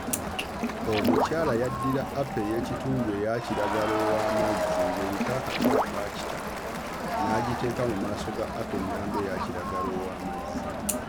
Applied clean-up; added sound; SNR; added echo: none; Water / Splash, splatter + Crowd; -2 dB; none.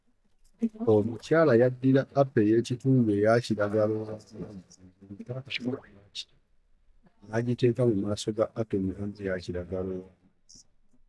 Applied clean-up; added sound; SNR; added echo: neural mask model DeepFilterNet 3.